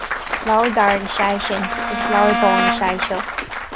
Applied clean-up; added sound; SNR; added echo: none; Bowed string instrument + Applause / Cheering / Clapping; 2 dB; none.